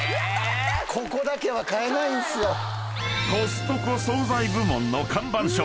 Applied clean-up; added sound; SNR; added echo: none; Domestic sounds, home sounds; 7 dB; none.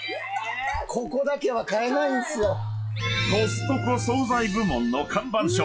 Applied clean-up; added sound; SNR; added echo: classical method log-MMSE.